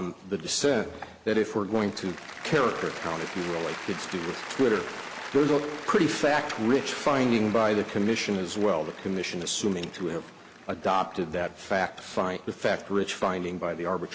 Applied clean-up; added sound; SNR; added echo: none; Applause / Cheering; 15 dB; none.